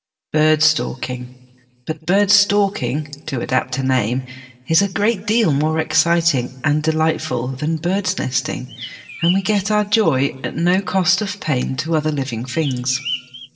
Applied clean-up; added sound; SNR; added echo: none; Bird; 11 dB; reverberation time 0.6 s.